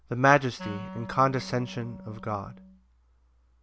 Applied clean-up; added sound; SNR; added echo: none; Wind instrument, woodwind instrument; 15 dB; none.